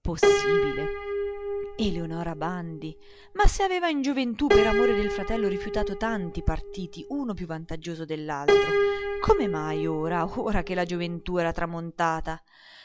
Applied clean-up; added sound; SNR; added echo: none; Piano; 0 dB; none.